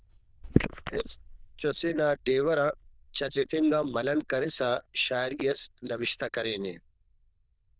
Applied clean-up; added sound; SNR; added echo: neural diffusion model UNIVERSE++.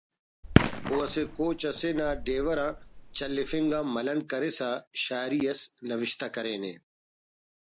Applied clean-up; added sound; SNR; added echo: none; Fireworks; 0 dB; none.